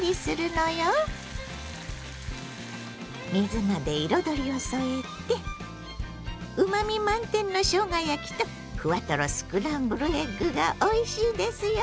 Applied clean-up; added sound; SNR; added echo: none; none; none; none.